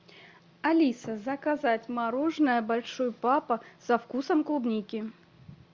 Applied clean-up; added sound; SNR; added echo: none; none; none; none.